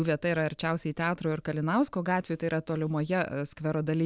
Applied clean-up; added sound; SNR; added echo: none; none; none; none.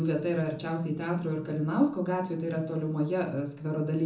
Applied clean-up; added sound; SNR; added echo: none; none; none; reverberation time 0.6 s.